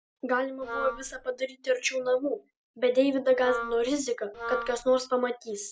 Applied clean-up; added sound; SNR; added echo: none; Wind instrument, woodwind instrument; 9 dB; none.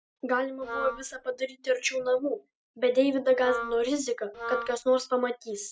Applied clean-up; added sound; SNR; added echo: neural mask model RNNoise.